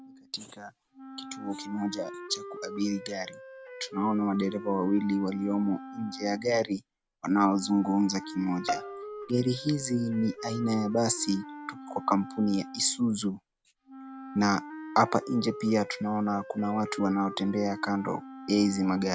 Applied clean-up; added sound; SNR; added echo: none; Wind instrument, woodwind instrument + Bowed string instrument; 13 dB; none.